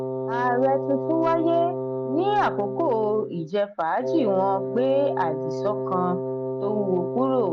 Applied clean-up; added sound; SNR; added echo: none; Wind instrument, woodwind instrument; 4 dB; none.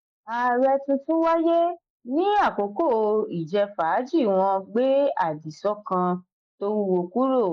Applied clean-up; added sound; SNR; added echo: neural mask model Resemble Enhance denoiser.